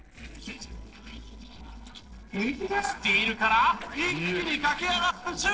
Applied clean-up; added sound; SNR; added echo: neural separator model SepFormer DNS4.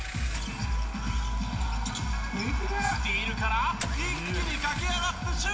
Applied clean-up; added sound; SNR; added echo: none; Engine / Car; 15 dB; reverberation time 0.8 s.